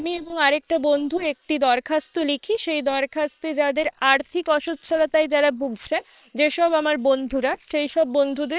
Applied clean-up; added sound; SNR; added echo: neural separator model SepFormer WHAM!.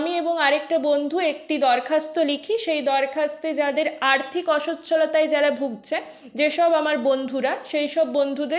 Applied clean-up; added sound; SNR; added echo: none; none; none; none.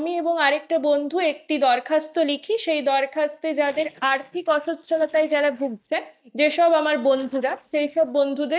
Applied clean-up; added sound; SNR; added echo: neural mask model DeepFilterNet 3.